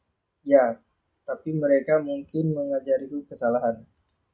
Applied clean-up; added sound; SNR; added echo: none; none; none; none.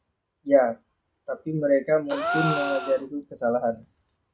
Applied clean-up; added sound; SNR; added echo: none; Gasp; 5 dB; none.